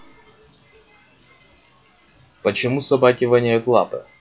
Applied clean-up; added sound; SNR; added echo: classical method log-MMSE.